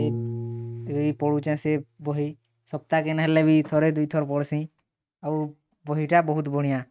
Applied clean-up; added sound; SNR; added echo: neural mask model RNNoise.